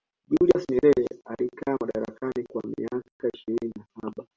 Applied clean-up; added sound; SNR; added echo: none; none; none; none.